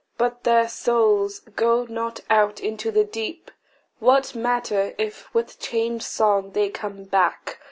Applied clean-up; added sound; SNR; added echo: none; none; none; none.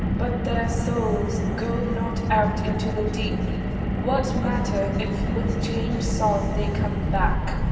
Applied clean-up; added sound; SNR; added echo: none; Car; -4 dB; reverberation time 2.4 s.